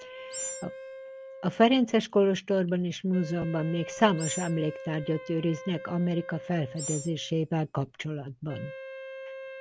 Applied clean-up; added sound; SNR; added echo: none; Animal + Wind instrument, woodwind instrument; 12 dB; none.